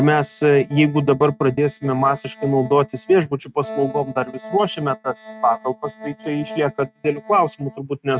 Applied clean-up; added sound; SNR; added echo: neural mask model RNNoise.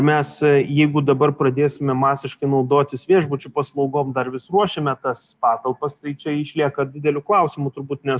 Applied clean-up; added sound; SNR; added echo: none; none; none; none.